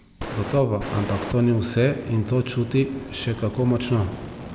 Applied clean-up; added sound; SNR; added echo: none; Fire; 13 dB; none.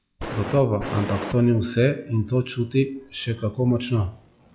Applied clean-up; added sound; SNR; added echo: classical method log-MMSE.